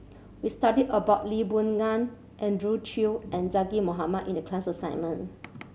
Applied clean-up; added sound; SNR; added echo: none; none; none; none.